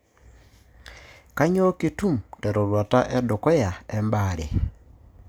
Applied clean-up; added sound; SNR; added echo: none; none; none; none.